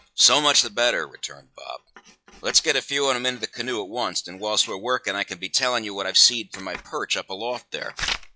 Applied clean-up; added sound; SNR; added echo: classical method log-MMSE.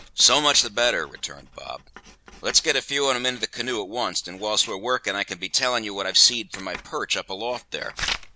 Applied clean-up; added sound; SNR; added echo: none; Writing; 15 dB; none.